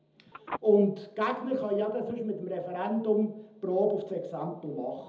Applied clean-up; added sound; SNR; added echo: none; Telephone; 16 dB; reverberation time 0.8 s.